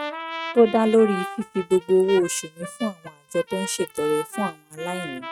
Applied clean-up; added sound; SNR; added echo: neural mask model RNNoise.